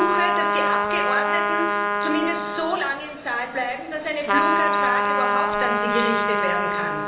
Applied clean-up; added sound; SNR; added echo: none; Trumpet; -3 dB; reverberation time 0.9 s.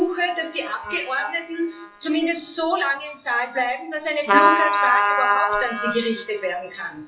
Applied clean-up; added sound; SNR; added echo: classical method WPE with log-MMSE.